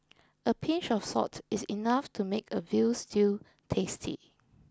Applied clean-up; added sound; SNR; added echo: none; none; none; none.